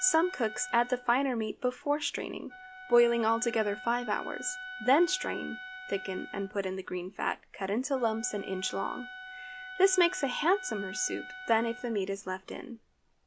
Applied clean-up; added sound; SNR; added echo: none; Wind instrument, woodwind instrument; 14 dB; none.